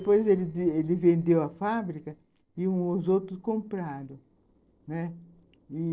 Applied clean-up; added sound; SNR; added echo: neural separator model SepFormer DNS4.